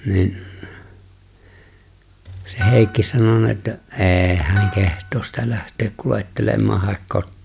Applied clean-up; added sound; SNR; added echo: none; Harp; 16 dB; none.